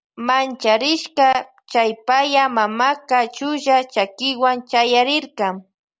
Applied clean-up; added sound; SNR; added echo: none; none; none; none.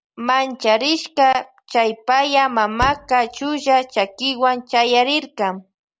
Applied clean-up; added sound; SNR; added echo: none; Slam; 17 dB; none.